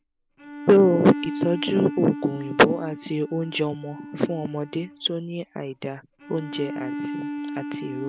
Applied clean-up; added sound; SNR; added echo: none; Bowed string instrument; 10 dB; none.